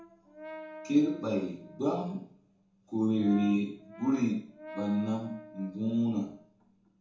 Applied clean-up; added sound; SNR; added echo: none; Brass instrument; 17 dB; reverberation time 0.8 s.